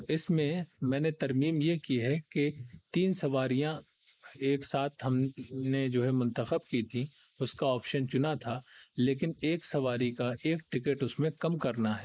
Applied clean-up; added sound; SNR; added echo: neural mask model Resemble Enhance denoiser.